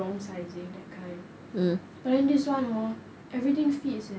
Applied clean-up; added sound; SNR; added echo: none; none; none; none.